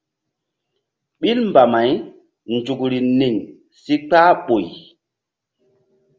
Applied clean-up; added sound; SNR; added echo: none; none; none; none.